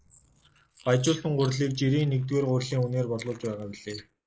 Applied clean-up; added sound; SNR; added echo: neural mask model Resemble Enhance denoiser.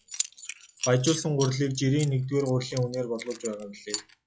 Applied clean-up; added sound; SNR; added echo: classical method log-MMSE.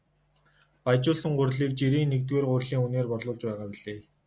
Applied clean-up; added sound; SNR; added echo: none; none; none; none.